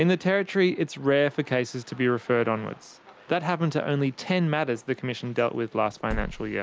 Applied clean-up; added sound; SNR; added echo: none; none; none; none.